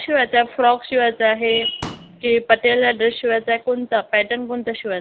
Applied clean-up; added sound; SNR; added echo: none; Explosion; 17 dB; none.